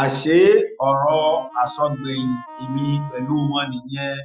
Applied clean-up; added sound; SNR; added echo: classical method Wiener filter.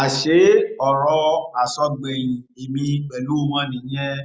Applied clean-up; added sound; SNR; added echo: none; none; none; none.